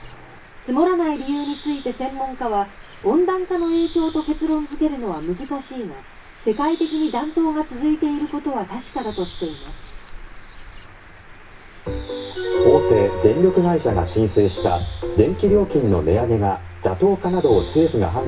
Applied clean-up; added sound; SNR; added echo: none; Bird; 17 dB; reverberation time 0.2 s.